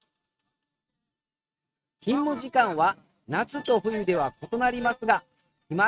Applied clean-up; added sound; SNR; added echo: neural mask model RNNoise.